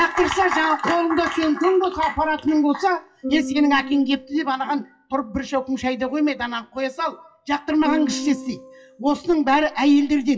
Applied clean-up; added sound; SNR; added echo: classical method WPE with log-MMSE.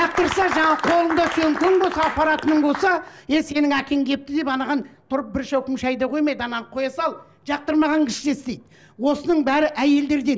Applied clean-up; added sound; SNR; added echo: none; none; none; none.